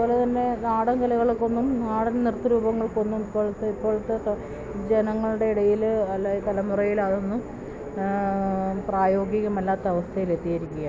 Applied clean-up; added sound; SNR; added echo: none; Insect / Frog; 20 dB; none.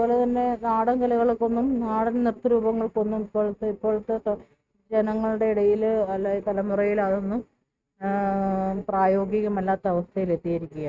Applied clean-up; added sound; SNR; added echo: neural mask model RNNoise.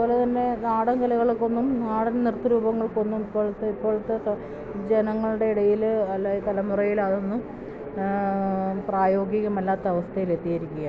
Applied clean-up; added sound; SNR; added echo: none; none; none; none.